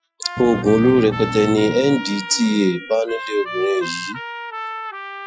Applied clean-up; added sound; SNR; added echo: classical method Wiener filter.